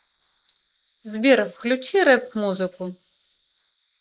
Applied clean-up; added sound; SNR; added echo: neural mask model Resemble Enhance denoiser.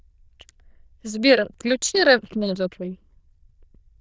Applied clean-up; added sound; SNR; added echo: neural diffusion model UNIVERSE++.